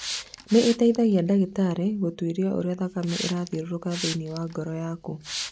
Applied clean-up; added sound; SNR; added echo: none; Hiss; 13 dB; none.